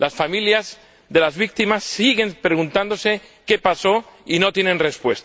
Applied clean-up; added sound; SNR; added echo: none; none; none; none.